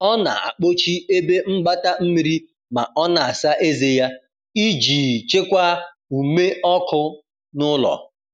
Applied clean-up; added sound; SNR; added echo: none; none; none; none.